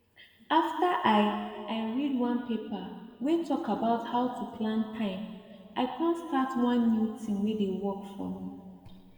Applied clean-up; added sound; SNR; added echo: none; none; none; reverberation time 1.9 s.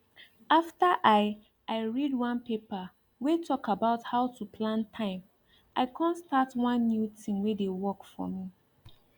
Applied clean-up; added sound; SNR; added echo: none; none; none; none.